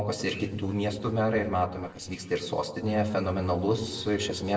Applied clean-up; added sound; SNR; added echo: neural separator model SepFormer DNS4.